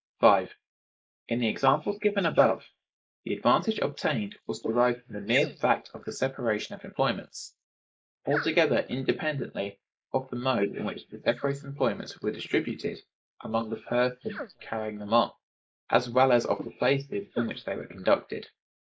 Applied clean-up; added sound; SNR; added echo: neural mask model Resemble Enhance denoiser.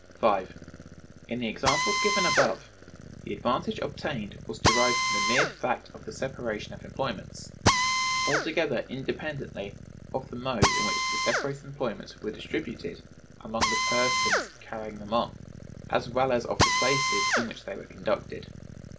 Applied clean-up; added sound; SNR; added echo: none; Drill; -1 dB; none.